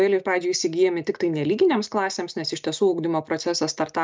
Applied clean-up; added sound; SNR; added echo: none; none; none; none.